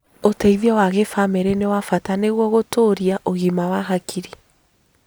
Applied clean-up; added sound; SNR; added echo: none; none; none; none.